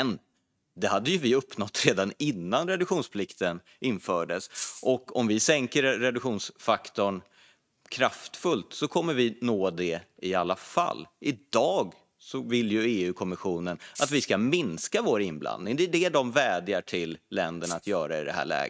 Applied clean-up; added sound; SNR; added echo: neural mask model RNNoise.